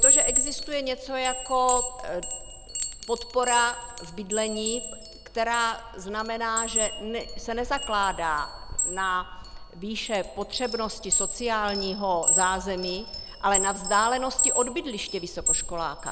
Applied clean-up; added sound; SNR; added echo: none; Chime; -1 dB; none.